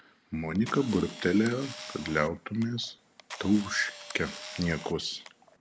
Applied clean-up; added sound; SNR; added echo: none; Camera; 15 dB; none.